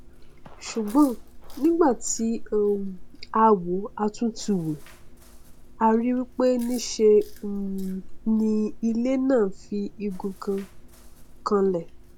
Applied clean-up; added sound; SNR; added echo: none; Chewing, mastication; 14 dB; none.